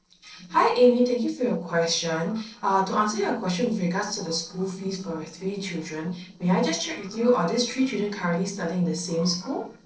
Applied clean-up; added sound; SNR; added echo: neural separator model SepFormer DNS4.